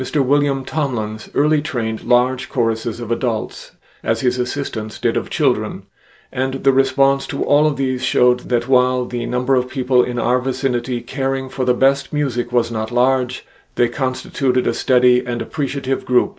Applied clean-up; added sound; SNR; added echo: none; none; none; none.